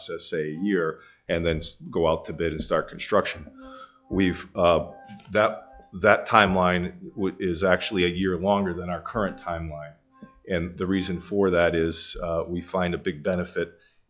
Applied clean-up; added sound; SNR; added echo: classical method log-MMSE.